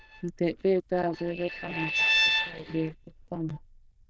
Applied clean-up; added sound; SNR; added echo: neural diffusion model UNIVERSE++.